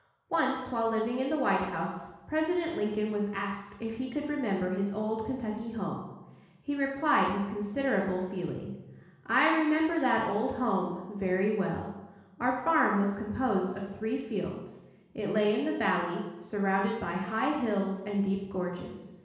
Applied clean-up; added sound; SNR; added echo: none; none; none; reverberation time 1.1 s.